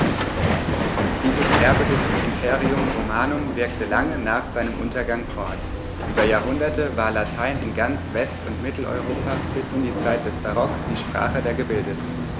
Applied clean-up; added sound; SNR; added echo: none; Hammer; 0 dB; none.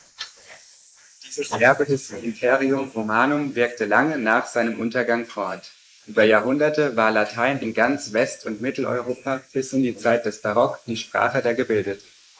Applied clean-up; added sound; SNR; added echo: neural mask model Resemble Enhance denoiser.